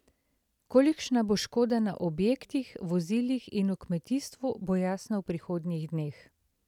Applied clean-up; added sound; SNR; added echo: none; none; none; none.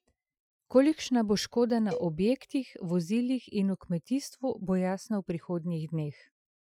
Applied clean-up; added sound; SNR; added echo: classical method Wiener filter.